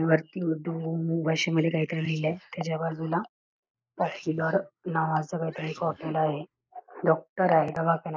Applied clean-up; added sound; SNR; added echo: neural mask model Resemble Enhance denoiser.